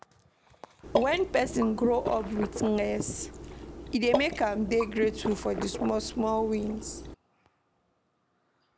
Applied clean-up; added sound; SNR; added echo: none; Water / Liquid; 6 dB; none.